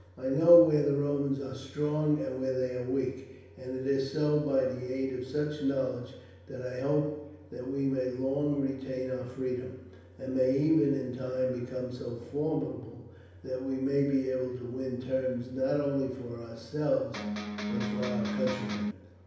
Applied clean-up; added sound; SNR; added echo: none; Electric guitar; 3 dB; reverberation time 0.9 s.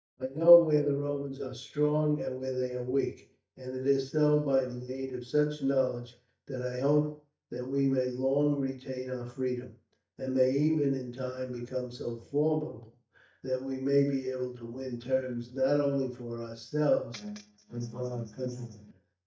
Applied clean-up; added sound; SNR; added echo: neural mask model DeepFilterNet 3.